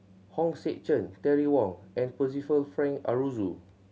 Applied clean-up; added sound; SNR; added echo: none; none; none; none.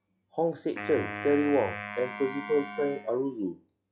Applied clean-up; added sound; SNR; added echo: classical method log-MMSE.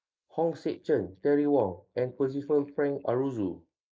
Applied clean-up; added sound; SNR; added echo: neural mask model Resemble Enhance denoiser.